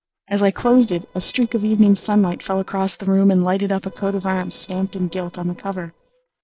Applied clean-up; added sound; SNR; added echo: neural separator model SepFormer DNS4.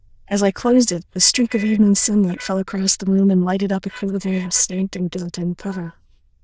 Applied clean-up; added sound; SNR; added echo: neural diffusion model UNIVERSE++.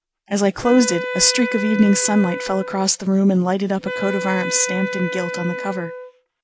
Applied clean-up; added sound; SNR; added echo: none; Wind instrument, woodwind instrument; 8 dB; none.